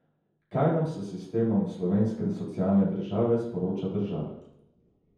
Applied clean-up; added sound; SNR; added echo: none; none; none; reverberation time 0.9 s.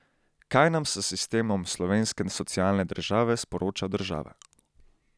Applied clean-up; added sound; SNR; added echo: none; none; none; none.